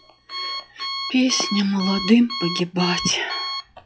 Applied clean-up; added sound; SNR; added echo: classical method log-MMSE.